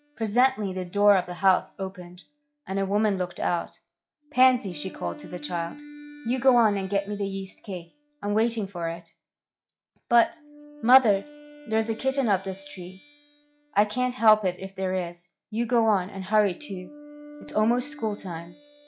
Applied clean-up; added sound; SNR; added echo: classical method log-MMSE.